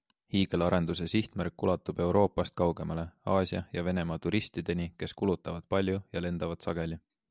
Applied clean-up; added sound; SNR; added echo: none; none; none; none.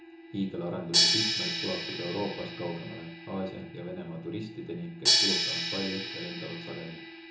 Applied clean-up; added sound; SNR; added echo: none; Crash cymbal; -5 dB; reverberation time 0.6 s.